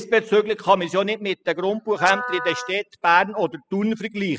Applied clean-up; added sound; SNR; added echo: classical method spectral subtraction.